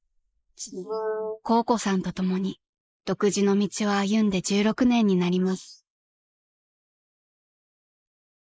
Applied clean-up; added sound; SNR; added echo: neural mask model Resemble Enhance denoiser.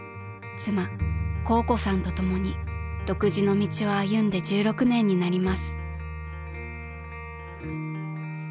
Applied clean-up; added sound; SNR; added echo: none; none; none; none.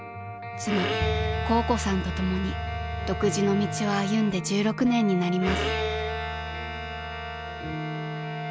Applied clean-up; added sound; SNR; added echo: none; Wind instrument, woodwind instrument + Bowed string instrument; 6 dB; none.